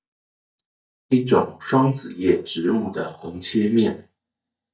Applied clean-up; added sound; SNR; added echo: neural mask model DeepFilterNet 3.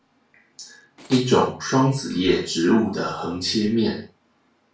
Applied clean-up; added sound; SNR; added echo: none; Tools; 15 dB; reverberation time 0.4 s.